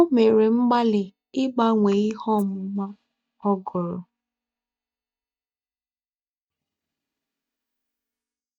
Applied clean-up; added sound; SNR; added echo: neural mask model DeepFilterNet 3.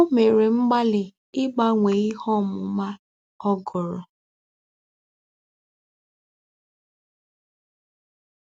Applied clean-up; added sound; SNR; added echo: none; none; none; none.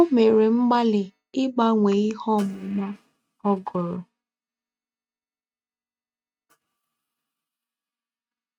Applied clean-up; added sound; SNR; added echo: neural mask model RNNoise.